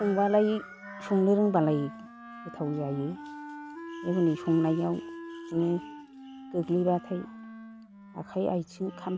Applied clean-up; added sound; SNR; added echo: none; Wind instrument, woodwind instrument; 14 dB; none.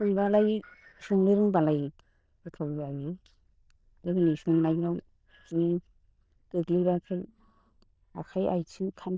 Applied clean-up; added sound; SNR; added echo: neural diffusion model UNIVERSE++.